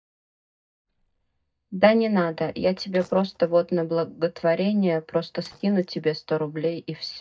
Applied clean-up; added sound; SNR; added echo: neural mask model DeepFilterNet 3.